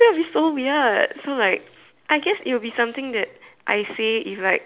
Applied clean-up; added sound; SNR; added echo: none; none; none; none.